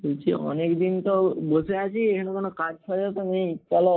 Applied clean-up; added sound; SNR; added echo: neural mask model Resemble Enhance denoiser.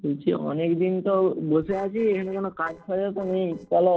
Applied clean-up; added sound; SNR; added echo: neural separator model SepFormer DNS4.